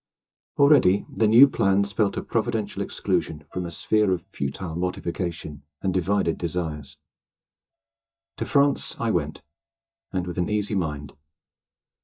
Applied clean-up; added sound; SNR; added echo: neural mask model DeepFilterNet 3.